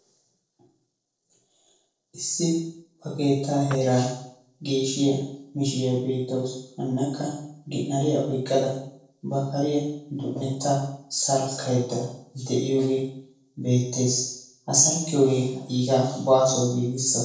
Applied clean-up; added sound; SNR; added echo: neural separator model SepFormer DNS4.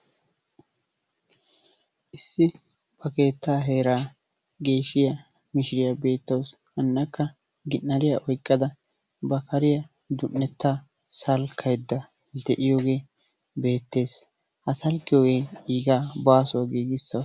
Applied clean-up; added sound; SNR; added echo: none; none; none; none.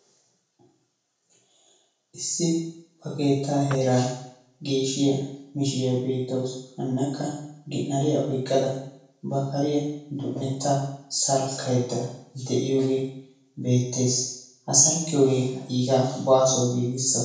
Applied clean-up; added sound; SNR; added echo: none; Vehicle; 18 dB; reverberation time 0.6 s.